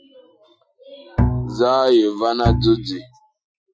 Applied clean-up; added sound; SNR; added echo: classical method Wiener filter.